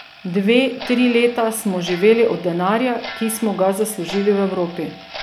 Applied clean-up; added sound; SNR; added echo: none; Clock; 17 dB; none.